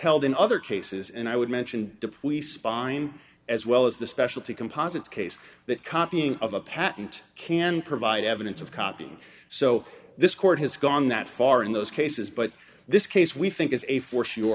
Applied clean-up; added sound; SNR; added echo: none; none; none; none.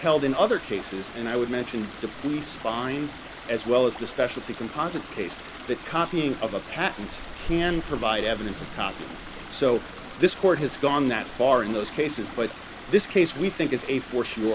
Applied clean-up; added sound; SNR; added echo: none; Stream; 13 dB; none.